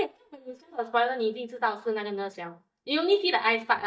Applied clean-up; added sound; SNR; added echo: neural mask model DeepFilterNet 3.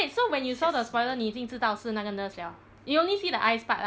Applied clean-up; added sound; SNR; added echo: none; none; none; none.